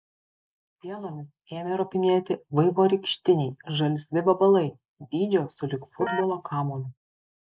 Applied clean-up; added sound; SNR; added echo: neural mask model Resemble Enhance denoiser.